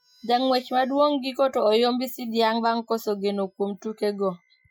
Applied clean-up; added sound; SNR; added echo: classical method Wiener filter.